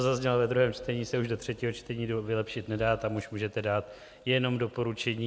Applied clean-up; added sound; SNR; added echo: none; none; none; none.